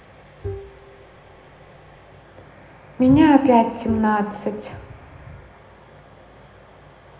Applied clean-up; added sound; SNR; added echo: none; Bowed string instrument; 15 dB; reverberation time 1.1 s.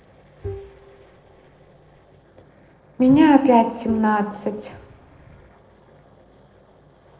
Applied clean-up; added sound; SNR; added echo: neural separator model SepFormer DNS4.